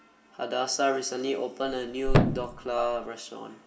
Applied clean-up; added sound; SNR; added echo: none; Thump, thud; -4 dB; reverberation time 2.7 s.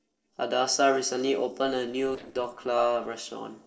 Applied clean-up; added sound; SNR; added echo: neural separator model SepFormer DNS4.